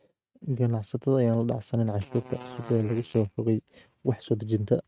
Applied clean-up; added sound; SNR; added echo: neural mask model RNNoise.